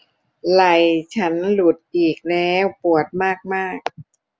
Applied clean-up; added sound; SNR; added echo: none; none; none; none.